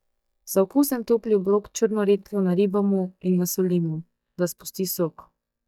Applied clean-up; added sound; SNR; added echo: neural mask model DeepFilterNet 3.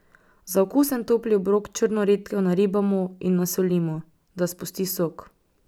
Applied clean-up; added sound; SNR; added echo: none; none; none; none.